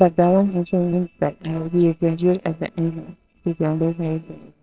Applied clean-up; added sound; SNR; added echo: neural separator model SepFormer WHAMR!.